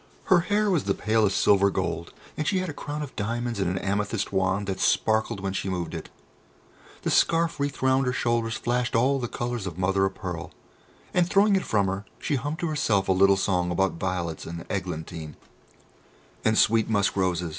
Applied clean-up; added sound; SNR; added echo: none; none; none; none.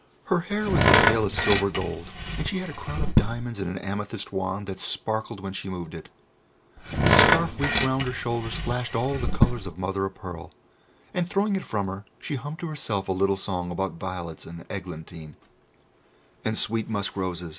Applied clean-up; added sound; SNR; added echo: none; Tools; -5 dB; none.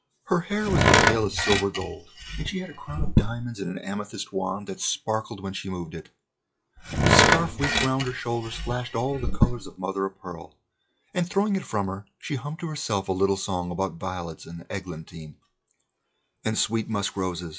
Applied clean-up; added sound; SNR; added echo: classical method log-MMSE.